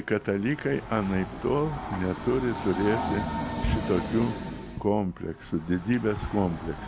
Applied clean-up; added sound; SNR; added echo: none; Train; 7 dB; none.